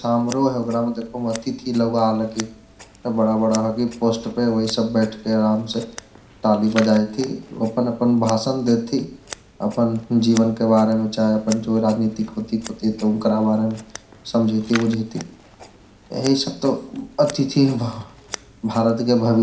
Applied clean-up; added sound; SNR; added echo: none; Scissors; 19 dB; reverberation time 0.5 s.